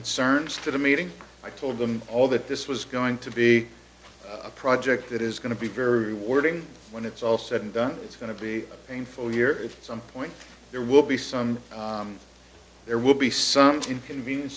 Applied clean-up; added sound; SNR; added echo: none; none; none; none.